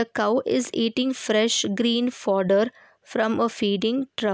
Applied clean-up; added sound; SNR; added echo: none; none; none; none.